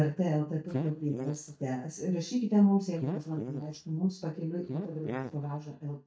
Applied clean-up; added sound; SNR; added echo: neural mask model DeepFilterNet 3.